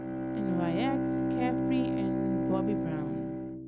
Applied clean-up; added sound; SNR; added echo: none; Bowed string instrument; -5 dB; none.